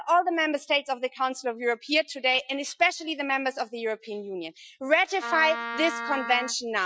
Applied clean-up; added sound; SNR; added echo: classical method Wiener filter.